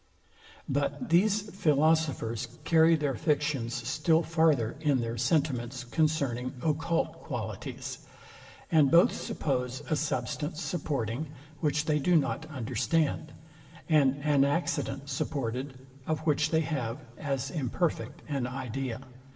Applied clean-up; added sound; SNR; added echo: none; none; none; reverberation time 1.6 s.